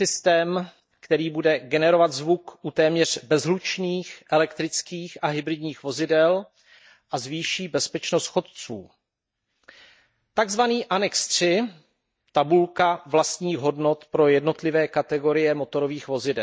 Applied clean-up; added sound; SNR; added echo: neural mask model DeepFilterNet 3.